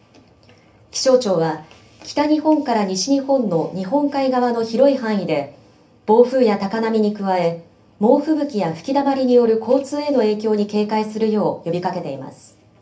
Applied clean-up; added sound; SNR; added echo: none; none; none; reverberation time 0.3 s.